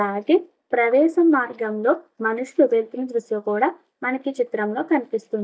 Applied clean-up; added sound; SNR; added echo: neural mask model DeepFilterNet 3.